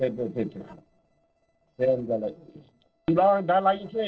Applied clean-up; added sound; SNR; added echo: neural separator model SepFormer DNS4.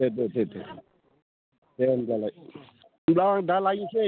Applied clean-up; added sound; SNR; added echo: none; none; none; none.